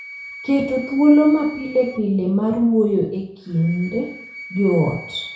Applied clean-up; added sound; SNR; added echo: none; Wind instrument, woodwind instrument; 19 dB; reverberation time 0.6 s.